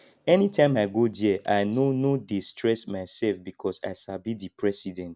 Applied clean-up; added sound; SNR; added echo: none; none; none; none.